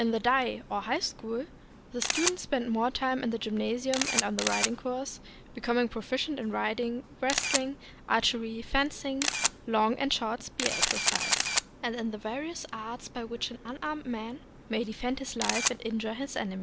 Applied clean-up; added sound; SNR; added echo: none; Camera; 4 dB; none.